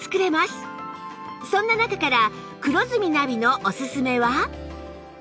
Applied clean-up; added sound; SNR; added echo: none; none; none; none.